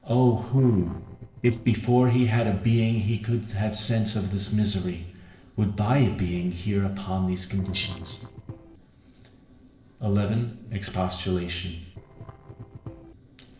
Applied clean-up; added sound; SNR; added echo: neural separator model SepFormer DNS4.